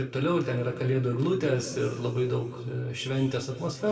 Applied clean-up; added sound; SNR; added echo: none; none; none; reverberation time 1.7 s.